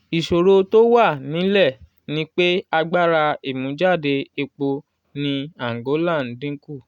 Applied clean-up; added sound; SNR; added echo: none; none; none; none.